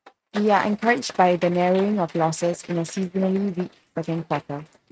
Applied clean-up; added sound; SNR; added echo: neural mask model RNNoise.